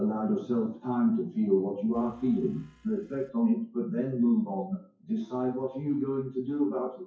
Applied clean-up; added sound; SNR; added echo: classical method WPE with log-MMSE.